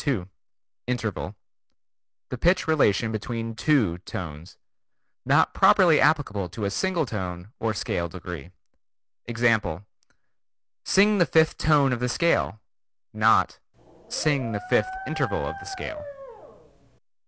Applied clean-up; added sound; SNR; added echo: none; Dog; 11 dB; none.